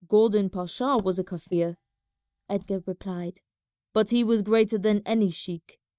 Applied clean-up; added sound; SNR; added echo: neural mask model DeepFilterNet 3.